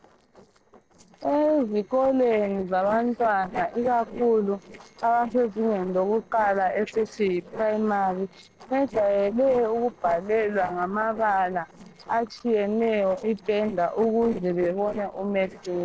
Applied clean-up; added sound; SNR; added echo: neural separator model SepFormer DNS4.